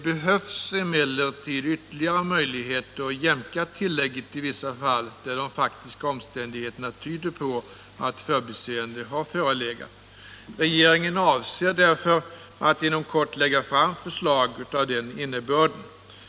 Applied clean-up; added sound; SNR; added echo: none; none; none; none.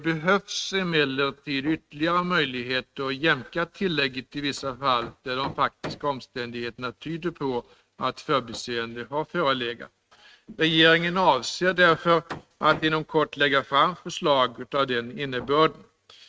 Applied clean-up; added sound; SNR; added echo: neural mask model RNNoise.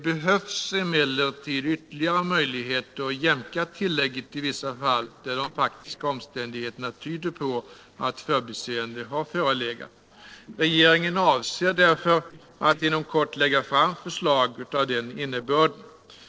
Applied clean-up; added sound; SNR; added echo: neural separator model SepFormer DNS4.